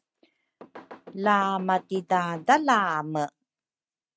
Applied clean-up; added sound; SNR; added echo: neural mask model RNNoise.